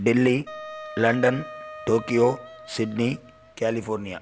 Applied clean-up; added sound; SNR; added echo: none; Wind instrument, woodwind instrument; 16 dB; none.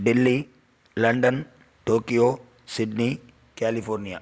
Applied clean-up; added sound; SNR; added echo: none; none; none; none.